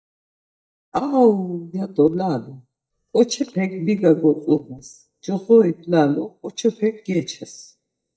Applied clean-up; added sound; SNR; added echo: neural mask model DeepFilterNet 3.